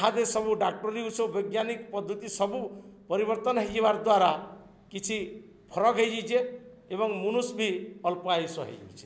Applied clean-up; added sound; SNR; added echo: none; none; none; none.